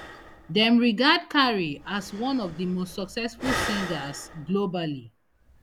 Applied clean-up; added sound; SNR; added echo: none; Breathing; 12 dB; none.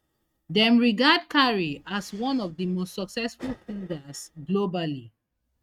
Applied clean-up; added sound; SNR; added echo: neural mask model RNNoise.